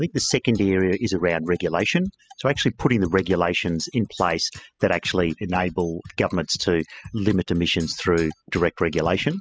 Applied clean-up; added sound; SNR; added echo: classical method spectral subtraction.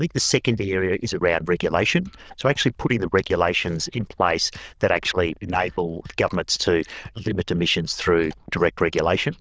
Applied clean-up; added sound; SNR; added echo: neural diffusion model UNIVERSE++.